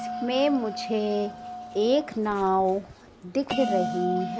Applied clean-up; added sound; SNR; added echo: none; Bell; 7 dB; none.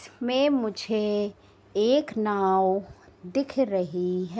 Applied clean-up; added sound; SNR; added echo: none; none; none; none.